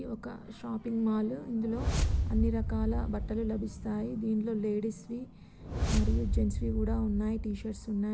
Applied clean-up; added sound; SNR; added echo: none; Whoosh, swoosh, swish; 1 dB; none.